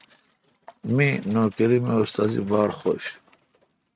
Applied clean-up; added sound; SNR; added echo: neural mask model RNNoise.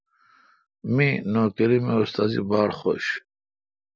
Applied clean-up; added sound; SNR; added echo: none; none; none; none.